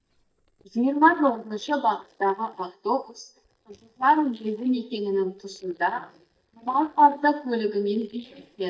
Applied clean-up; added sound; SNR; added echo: neural mask model DeepFilterNet 3.